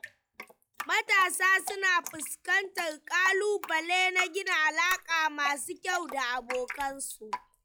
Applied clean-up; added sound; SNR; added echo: classical method log-MMSE.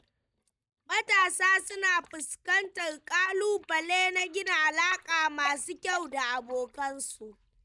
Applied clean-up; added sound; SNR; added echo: neural mask model DeepFilterNet 3.